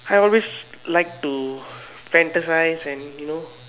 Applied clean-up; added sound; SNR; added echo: none; none; none; none.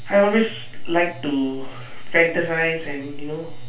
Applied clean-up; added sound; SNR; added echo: none; none; none; reverberation time 0.2 s.